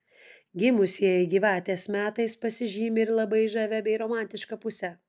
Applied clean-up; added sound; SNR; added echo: none; none; none; none.